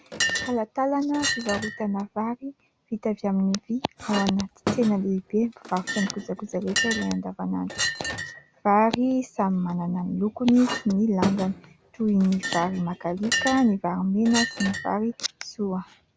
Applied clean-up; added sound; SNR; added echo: none; Chink, clink; 8 dB; none.